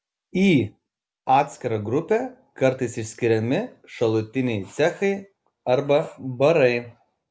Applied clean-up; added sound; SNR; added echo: none; none; none; none.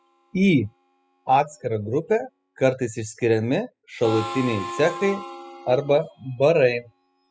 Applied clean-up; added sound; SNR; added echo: classical method spectral subtraction.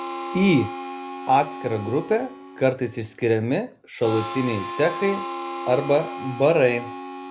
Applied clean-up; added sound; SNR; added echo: none; Harmonica; 10 dB; none.